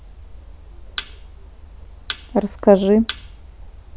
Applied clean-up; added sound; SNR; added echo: none; Thump, thud; 15 dB; none.